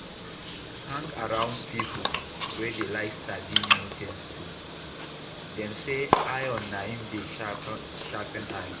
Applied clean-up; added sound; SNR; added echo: none; Bathtub (filling or washing) / Water; -2 dB; reverberation time 0.7 s.